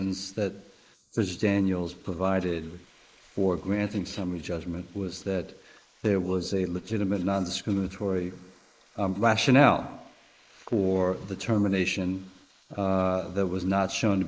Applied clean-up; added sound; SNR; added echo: neural mask model Resemble Enhance denoiser.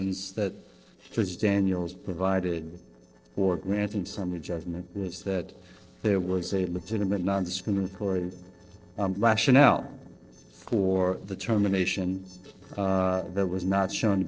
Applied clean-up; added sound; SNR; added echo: neural separator model SepFormer DNS4.